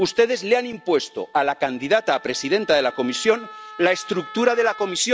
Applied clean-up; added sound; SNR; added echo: none; Wind instrument, woodwind instrument; 20 dB; none.